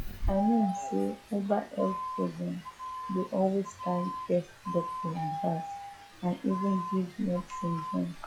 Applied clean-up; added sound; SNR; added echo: classical method log-MMSE.